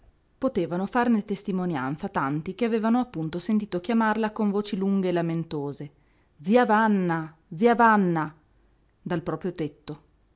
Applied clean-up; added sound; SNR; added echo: none; none; none; none.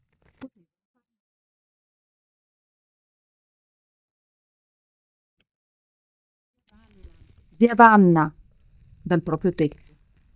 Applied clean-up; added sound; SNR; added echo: neural mask model DeepFilterNet 3.